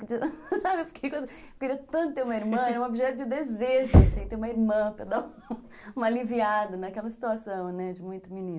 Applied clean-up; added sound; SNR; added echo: none; Knock; 1 dB; none.